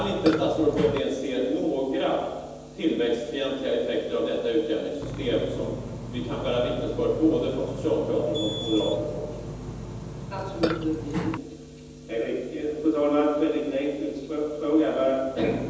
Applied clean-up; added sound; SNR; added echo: none; Burping, eructation; 10 dB; reverberation time 1.1 s.